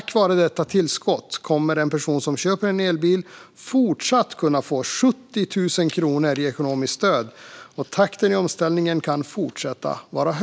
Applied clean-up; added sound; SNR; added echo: none; none; none; none.